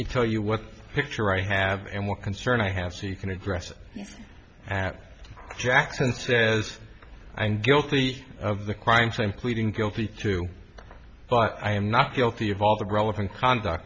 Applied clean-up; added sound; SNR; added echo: none; none; none; none.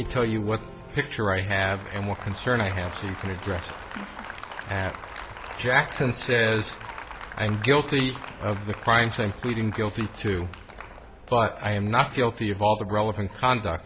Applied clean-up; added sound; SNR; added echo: none; Applause; 15 dB; none.